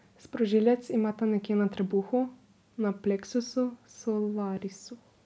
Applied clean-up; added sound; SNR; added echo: none; none; none; none.